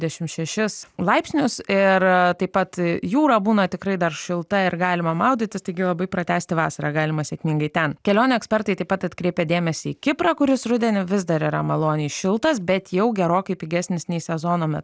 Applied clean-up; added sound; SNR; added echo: none; none; none; none.